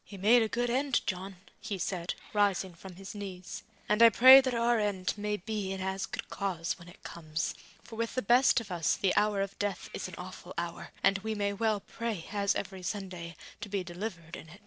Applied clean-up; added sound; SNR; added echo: neural separator model SepFormer DNS4.